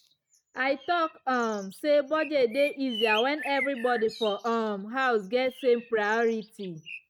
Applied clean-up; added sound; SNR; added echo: neural mask model RNNoise.